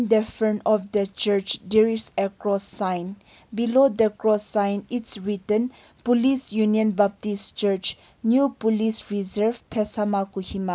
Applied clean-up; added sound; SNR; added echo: none; none; none; none.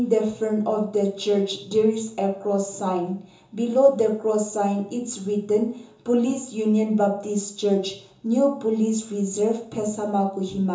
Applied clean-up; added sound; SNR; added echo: none; none; none; reverberation time 0.6 s.